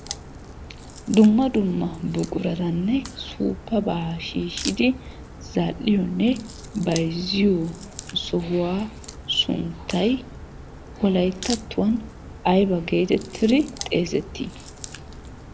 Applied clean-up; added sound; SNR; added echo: none; Crack; 14 dB; none.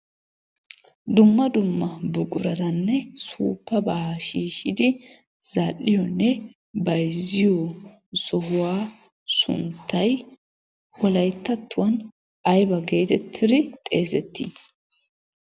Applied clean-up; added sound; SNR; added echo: none; none; none; none.